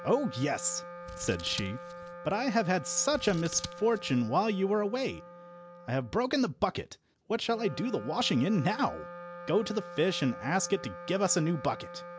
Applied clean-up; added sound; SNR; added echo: none; Scissors + Wind instrument, woodwind instrument; 14 dB; none.